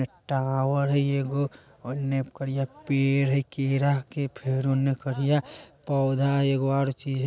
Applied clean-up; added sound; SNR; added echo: none; none; none; none.